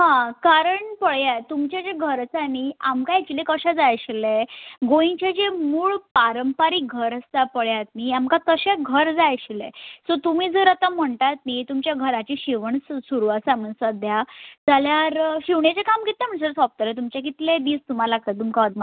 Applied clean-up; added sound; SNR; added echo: none; none; none; none.